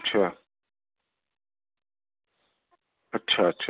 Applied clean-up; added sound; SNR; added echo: none; none; none; none.